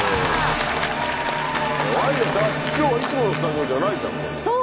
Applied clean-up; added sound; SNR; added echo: none; none; none; none.